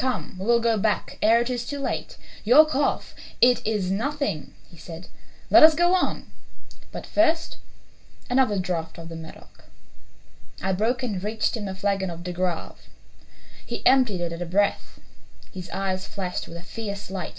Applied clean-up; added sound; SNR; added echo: none; none; none; reverberation time 0.2 s.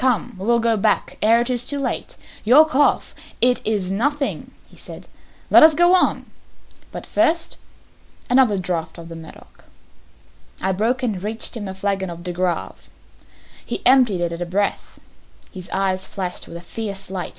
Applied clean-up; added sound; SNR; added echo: none; none; none; none.